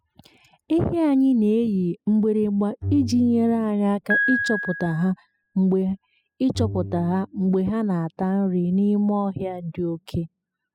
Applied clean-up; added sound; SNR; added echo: classical method spectral subtraction.